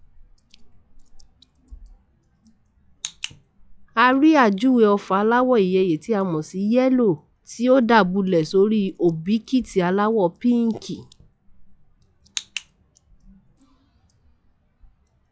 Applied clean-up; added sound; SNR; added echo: classical method log-MMSE.